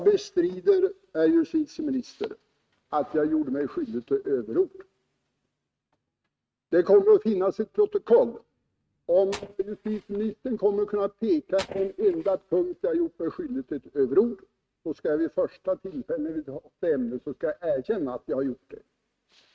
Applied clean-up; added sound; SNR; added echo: neural mask model RNNoise.